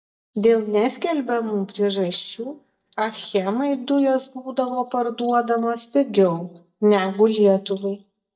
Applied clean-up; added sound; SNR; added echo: neural mask model DeepFilterNet 3.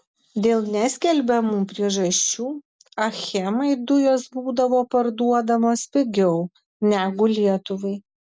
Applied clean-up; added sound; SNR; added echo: none; none; none; none.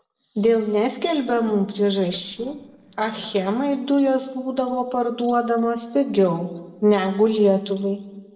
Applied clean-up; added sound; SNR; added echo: neural separator model SepFormer DNS4.